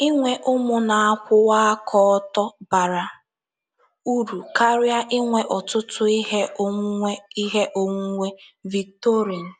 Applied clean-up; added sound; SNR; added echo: none; none; none; none.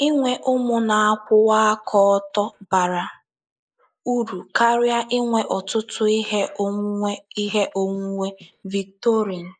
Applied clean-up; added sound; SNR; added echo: neural mask model Resemble Enhance denoiser.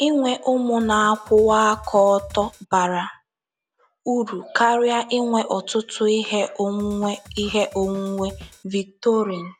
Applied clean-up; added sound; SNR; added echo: none; Drum kit; 20 dB; none.